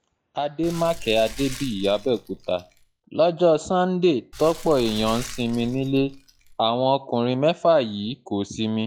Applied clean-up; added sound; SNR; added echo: classical method log-MMSE.